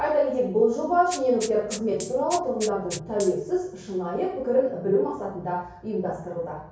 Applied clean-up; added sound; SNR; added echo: none; Rattle (instrument); 15 dB; reverberation time 0.6 s.